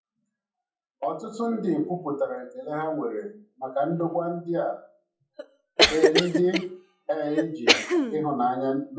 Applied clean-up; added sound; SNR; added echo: classical method WPE with log-MMSE.